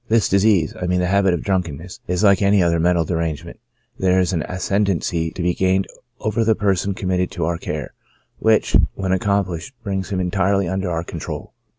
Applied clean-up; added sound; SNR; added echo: none; none; none; none.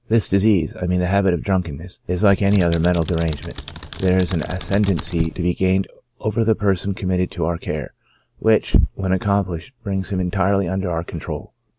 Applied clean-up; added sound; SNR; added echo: none; Computer keyboard; 11 dB; none.